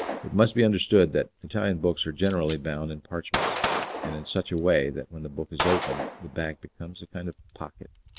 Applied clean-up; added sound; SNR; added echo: none; Gunshot, gunfire; 7 dB; none.